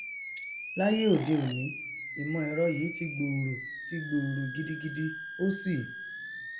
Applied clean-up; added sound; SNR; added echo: none; Animal; 8 dB; reverberation time 1.0 s.